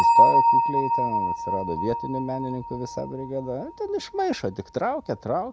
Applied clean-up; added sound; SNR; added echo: none; Bell; -5 dB; none.